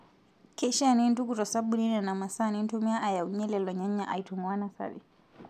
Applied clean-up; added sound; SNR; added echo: none; none; none; none.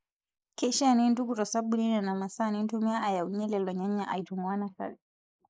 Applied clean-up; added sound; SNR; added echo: neural mask model Resemble Enhance denoiser.